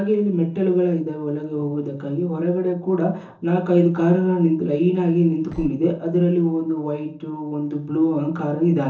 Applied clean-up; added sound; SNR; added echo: neural separator model SepFormer DNS4.